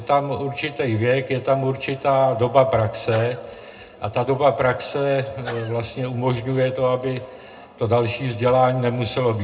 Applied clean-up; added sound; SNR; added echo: none; Sneeze / Cough; 19 dB; reverberation time 0.2 s.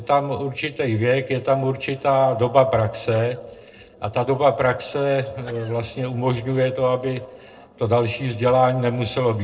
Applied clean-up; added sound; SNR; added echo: neural separator model SepFormer DNS4.